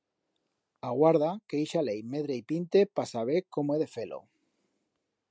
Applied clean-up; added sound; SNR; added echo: none; none; none; none.